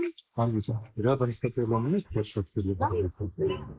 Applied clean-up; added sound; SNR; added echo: neural mask model Resemble Enhance denoiser.